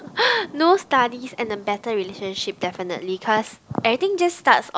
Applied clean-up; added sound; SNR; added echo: none; none; none; none.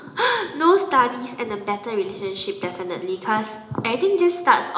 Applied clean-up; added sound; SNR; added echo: none; none; none; reverberation time 0.8 s.